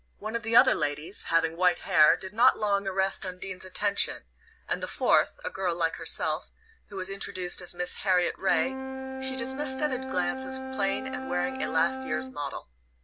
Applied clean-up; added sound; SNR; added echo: none; Wind instrument, woodwind instrument; 11 dB; none.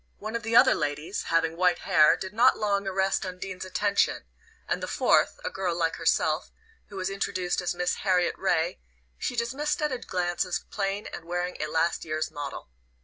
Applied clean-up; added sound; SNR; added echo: none; none; none; none.